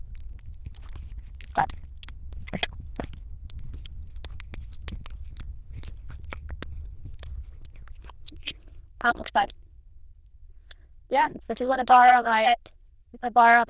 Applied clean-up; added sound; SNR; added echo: neural diffusion model UNIVERSE++.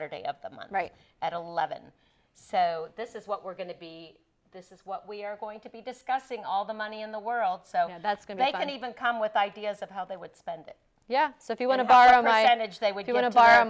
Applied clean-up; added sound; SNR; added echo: none; none; none; none.